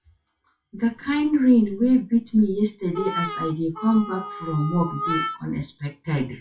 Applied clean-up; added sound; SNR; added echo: classical method WPE with log-MMSE.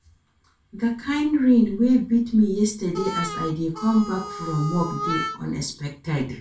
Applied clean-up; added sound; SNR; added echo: none; Harmonica; 8 dB; reverberation time 0.2 s.